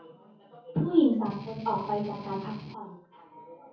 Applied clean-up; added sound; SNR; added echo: none; Strum; 12 dB; reverberation time 0.6 s.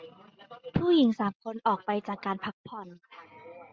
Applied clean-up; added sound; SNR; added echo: none; none; none; none.